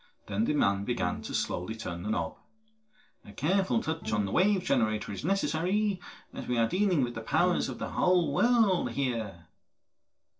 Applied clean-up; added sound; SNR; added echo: neural separator model SepFormer DNS4.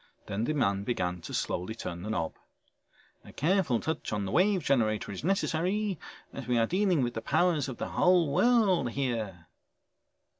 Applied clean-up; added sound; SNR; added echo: none; none; none; none.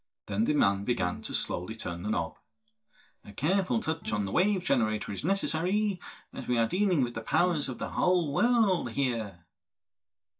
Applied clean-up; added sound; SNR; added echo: neural mask model DeepFilterNet 3.